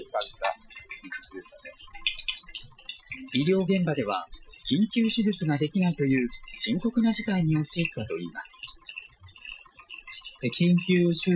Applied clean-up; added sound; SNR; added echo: classical method Wiener filter.